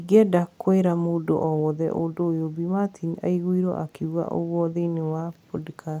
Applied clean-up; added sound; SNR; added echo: none; none; none; none.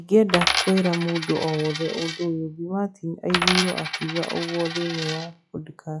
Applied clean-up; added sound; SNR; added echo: classical method log-MMSE.